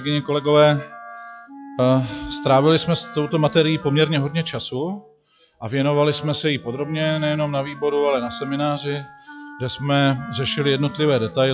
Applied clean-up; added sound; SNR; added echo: classical method log-MMSE.